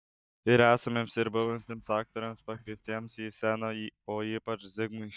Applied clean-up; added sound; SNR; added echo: neural mask model DeepFilterNet 3.